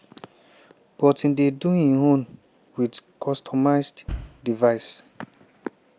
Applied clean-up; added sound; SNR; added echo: none; Bass drum; 13 dB; none.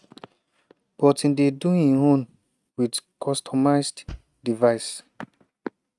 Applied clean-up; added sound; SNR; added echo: neural mask model RNNoise.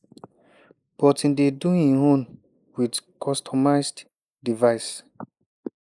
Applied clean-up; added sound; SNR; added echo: neural mask model Resemble Enhance denoiser.